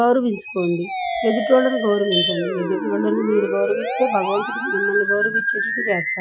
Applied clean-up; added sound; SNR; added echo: classical method Wiener filter.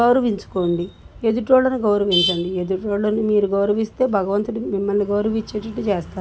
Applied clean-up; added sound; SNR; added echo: none; none; none; none.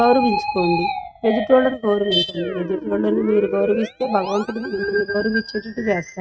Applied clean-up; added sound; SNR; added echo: neural mask model RNNoise.